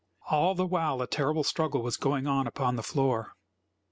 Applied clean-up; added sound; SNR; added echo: none; none; none; none.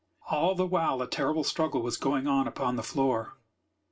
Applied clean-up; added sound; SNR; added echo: none; none; none; reverberation time 0.2 s.